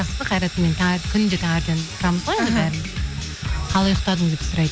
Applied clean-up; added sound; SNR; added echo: none; Sawing; 15 dB; none.